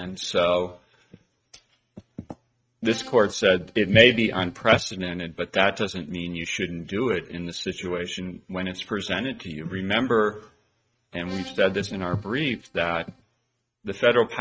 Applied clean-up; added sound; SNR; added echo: neural mask model RNNoise.